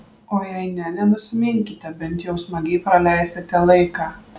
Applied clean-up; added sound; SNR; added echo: none; none; none; none.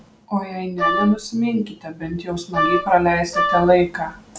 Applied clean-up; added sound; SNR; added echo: none; Wind instrument, woodwind instrument; 2 dB; none.